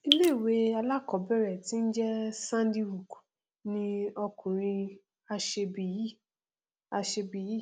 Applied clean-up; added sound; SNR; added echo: none; Drip; -2 dB; none.